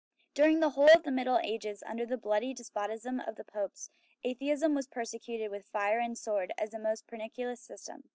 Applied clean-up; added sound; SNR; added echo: none; none; none; none.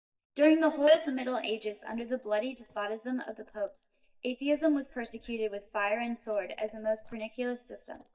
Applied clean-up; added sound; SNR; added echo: neural mask model DeepFilterNet 3.